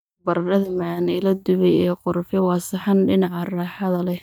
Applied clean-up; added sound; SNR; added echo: neural mask model DeepFilterNet 3.